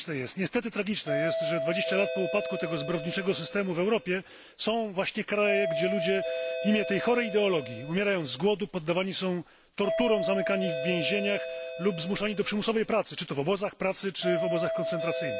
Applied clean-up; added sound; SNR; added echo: none; Doorbell; 5 dB; none.